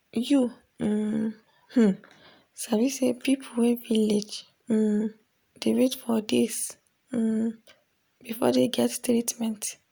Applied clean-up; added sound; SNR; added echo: none; none; none; none.